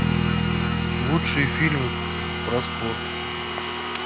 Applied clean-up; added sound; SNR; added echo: none; Bass guitar + Domestic sounds, home sounds; -4 dB; none.